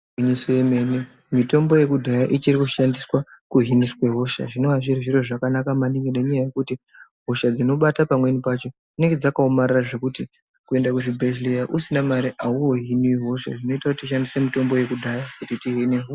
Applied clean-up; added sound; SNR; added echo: none; none; none; none.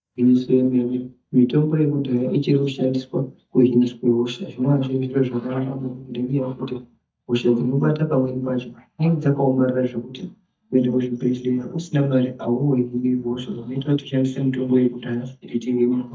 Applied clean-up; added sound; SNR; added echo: neural mask model DeepFilterNet 3.